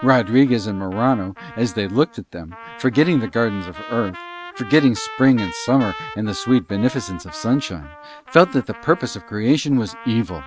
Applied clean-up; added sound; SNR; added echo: none; Trumpet; 16 dB; none.